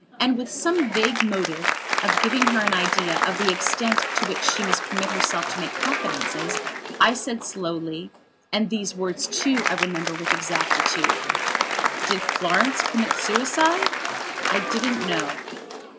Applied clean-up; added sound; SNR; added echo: none; Applause; 0 dB; none.